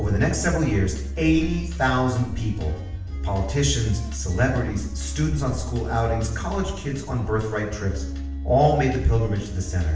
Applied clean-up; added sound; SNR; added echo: none; none; none; reverberation time 0.7 s.